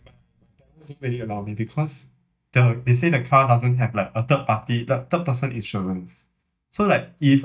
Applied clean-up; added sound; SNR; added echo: neural mask model DeepFilterNet 3.